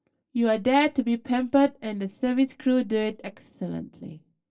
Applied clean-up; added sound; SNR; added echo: neural separator model SepFormer DNS4.